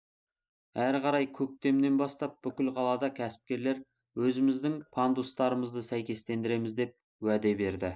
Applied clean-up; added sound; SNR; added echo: neural mask model DeepFilterNet 3.